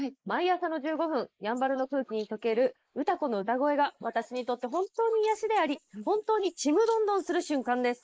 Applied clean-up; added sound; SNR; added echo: neural mask model Resemble Enhance denoiser.